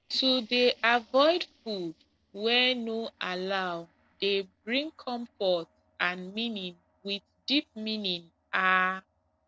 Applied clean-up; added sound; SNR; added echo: neural separator model SepFormer DNS4.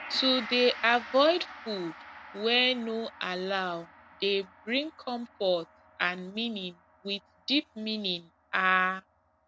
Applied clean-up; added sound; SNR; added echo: none; Gong; 17 dB; none.